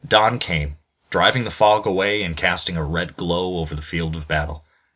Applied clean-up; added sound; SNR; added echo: none; none; none; none.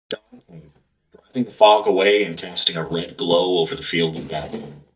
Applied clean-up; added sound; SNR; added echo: neural mask model DeepFilterNet 3.